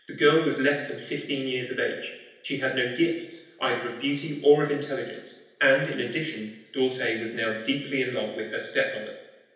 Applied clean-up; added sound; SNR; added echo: none; none; none; reverberation time 0.9 s.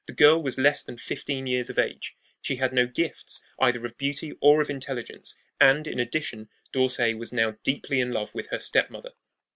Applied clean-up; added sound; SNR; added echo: none; none; none; none.